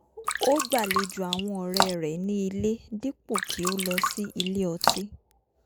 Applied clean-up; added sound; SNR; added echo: none; Drip; 0 dB; none.